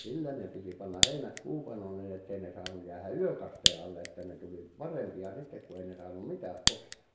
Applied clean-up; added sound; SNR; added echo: none; Fire; -3 dB; reverberation time 0.8 s.